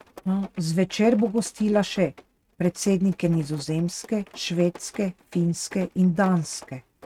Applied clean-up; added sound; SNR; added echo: neural mask model RNNoise.